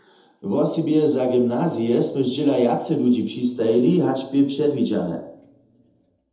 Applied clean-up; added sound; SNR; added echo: none; none; none; reverberation time 0.7 s.